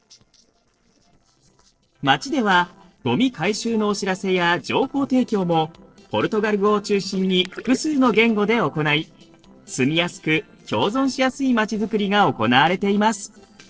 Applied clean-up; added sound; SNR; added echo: neural separator model SepFormer DNS4.